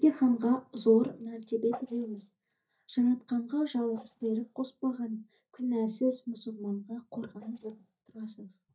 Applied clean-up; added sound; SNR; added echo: neural mask model DeepFilterNet 3.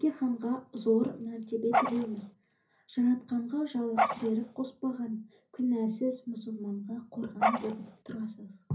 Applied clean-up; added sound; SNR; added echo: none; Dog; -1 dB; reverberation time 0.5 s.